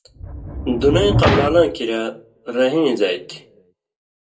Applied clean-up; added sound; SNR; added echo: none; Sliding door; 2 dB; reverberation time 0.2 s.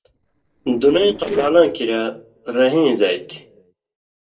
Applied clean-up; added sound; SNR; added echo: neural separator model SepFormer DNS4.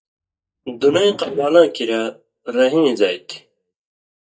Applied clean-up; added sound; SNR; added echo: neural mask model DeepFilterNet 3.